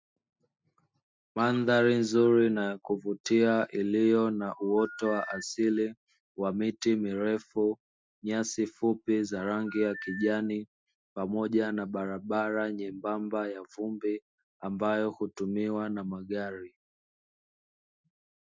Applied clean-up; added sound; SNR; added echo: classical method Wiener filter.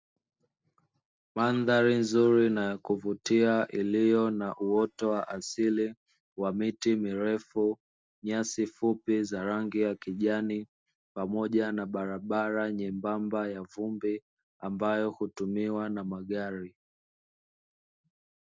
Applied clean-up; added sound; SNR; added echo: neural separator model SepFormer DNS4.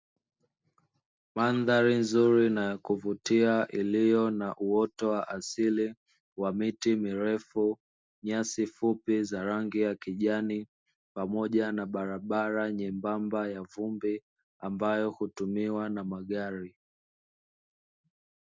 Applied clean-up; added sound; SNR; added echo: none; none; none; none.